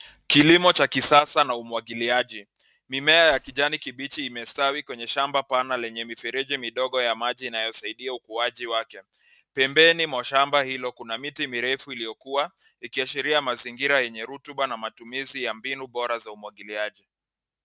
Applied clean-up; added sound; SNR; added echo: neural mask model RNNoise.